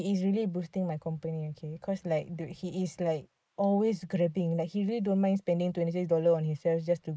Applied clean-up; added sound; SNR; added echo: neural mask model Resemble Enhance denoiser.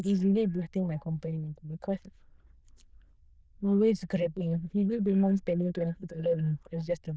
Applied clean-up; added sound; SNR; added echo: neural diffusion model UNIVERSE++.